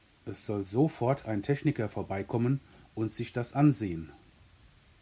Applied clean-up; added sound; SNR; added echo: none; none; none; none.